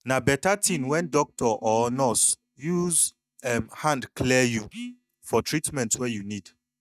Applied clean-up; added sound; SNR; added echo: neural mask model DeepFilterNet 3.